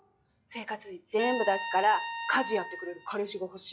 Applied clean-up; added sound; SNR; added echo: classical method log-MMSE.